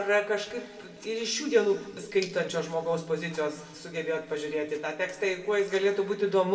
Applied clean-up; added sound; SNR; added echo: none; none; none; reverberation time 1.7 s.